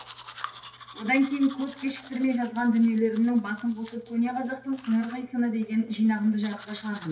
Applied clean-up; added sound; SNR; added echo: none; Domestic sounds, home sounds; 17 dB; reverberation time 1.1 s.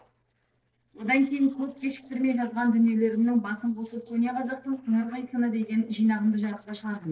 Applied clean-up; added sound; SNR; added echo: neural separator model SepFormer DNS4.